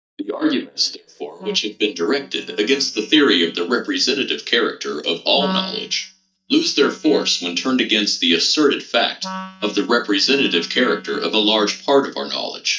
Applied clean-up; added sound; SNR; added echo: neural mask model DeepFilterNet 3.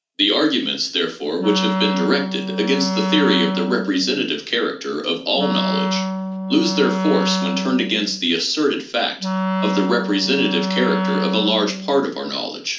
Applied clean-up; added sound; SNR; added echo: none; Wind instrument, woodwind instrument; 3 dB; reverberation time 0.4 s.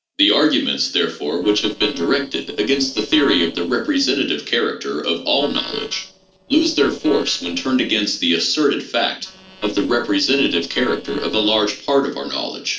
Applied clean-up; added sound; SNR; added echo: neural separator model SepFormer DNS4.